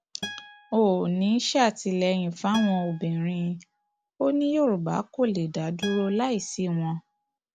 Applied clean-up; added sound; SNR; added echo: none; Acoustic guitar; 17 dB; none.